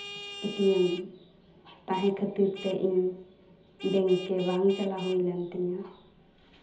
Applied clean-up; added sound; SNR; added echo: none; Vehicle horn, car horn, honking; 17 dB; reverberation time 1.2 s.